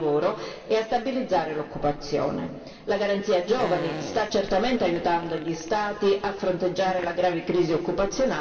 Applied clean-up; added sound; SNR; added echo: none; Fart; 14 dB; reverberation time 2.4 s.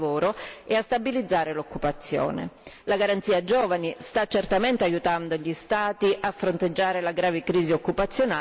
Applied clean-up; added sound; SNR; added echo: none; none; none; none.